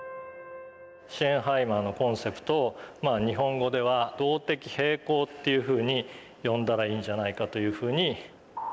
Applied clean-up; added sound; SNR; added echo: none; none; none; none.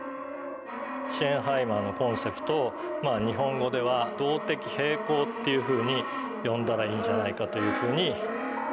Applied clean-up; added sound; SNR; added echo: none; Brass instrument; 4 dB; none.